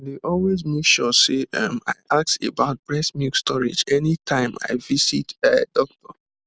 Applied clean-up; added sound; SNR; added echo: none; none; none; none.